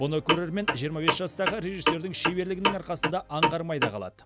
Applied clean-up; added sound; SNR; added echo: none; Clock; -1 dB; none.